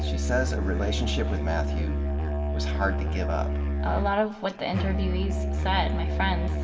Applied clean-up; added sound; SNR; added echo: none; Musical instrument; -4 dB; reverberation time 1.5 s.